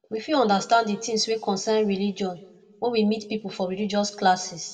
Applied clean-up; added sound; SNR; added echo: none; none; none; reverberation time 1.0 s.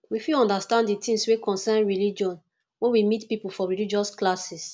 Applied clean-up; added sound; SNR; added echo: none; none; none; none.